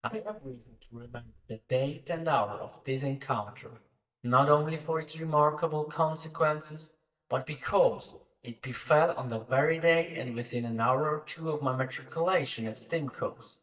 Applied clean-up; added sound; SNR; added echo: neural mask model DeepFilterNet 3.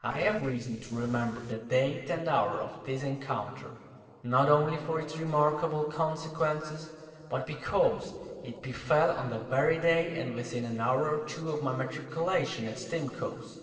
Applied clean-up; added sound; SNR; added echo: neural separator model SepFormer DNS4.